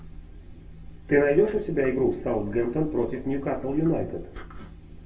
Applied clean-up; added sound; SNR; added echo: none; none; none; reverberation time 0.2 s.